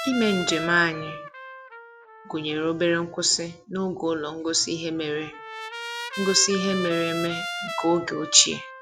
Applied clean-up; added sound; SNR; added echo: none; Trumpet; 10 dB; none.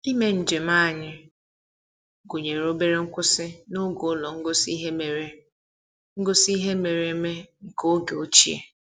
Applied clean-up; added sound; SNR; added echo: none; none; none; none.